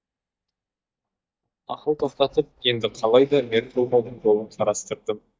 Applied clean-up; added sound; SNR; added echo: neural mask model DeepFilterNet 3.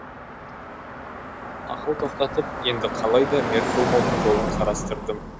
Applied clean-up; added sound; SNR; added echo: none; Car passing by; 2 dB; none.